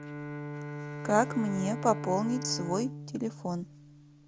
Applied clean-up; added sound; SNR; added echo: none; Bowed string instrument; 7 dB; none.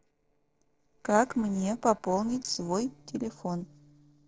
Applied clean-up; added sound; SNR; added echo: neural separator model SepFormer DNS4.